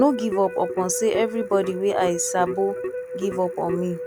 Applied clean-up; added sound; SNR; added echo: none; Keyboard (musical); 6 dB; none.